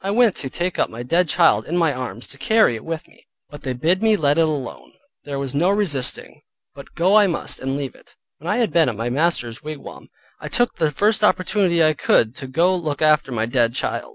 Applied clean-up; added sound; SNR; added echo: none; none; none; none.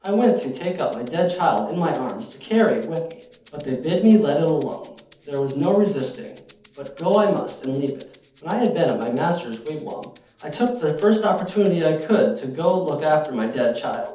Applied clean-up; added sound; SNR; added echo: none; Rattle (instrument); 19 dB; reverberation time 0.6 s.